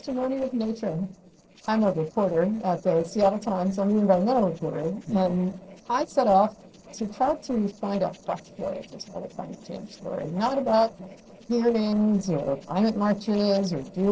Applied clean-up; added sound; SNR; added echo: neural separator model SepFormer DNS4.